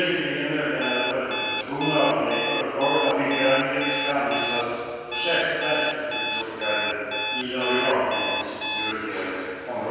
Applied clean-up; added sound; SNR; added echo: none; Alarm; 4 dB; reverberation time 2.2 s.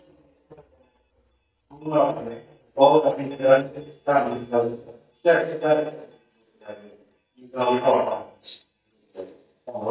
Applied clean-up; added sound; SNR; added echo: neural mask model DeepFilterNet 3.